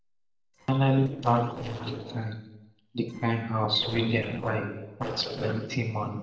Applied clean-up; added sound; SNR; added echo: neural separator model SepFormer DNS4.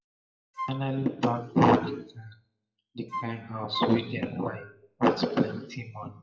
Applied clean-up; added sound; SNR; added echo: classical method WPE with log-MMSE.